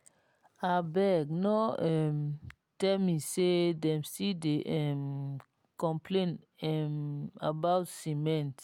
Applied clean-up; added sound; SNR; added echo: none; none; none; none.